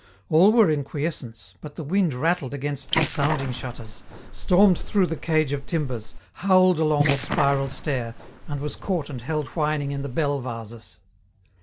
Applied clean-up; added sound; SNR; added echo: neural mask model Resemble Enhance denoiser.